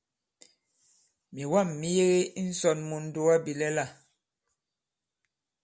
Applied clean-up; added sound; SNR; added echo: none; none; none; none.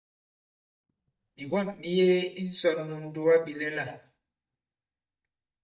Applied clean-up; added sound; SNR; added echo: neural mask model DeepFilterNet 3.